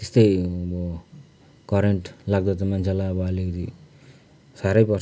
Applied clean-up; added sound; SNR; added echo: none; none; none; none.